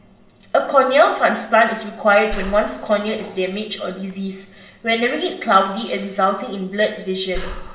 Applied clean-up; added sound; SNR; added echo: none; Breathing; 16 dB; reverberation time 0.8 s.